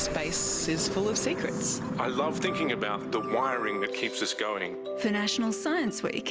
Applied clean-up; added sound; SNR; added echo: none; none; none; none.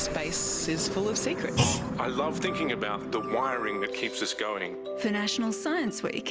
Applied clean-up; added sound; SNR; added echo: none; Thump, thud; 9 dB; none.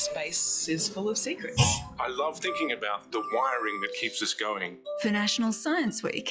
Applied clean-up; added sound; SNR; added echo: classical method log-MMSE.